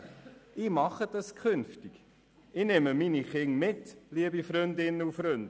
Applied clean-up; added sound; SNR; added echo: none; none; none; none.